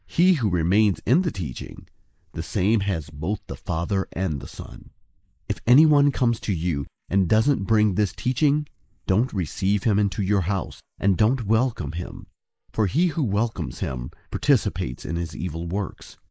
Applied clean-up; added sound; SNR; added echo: neural mask model Resemble Enhance denoiser.